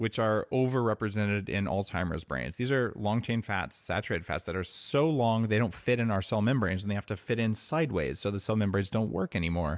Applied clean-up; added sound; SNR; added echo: none; none; none; none.